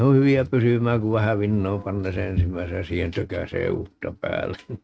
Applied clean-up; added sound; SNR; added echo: neural mask model RNNoise.